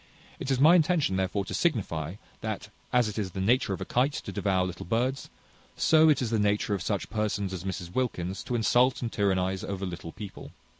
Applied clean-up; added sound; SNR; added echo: none; none; none; none.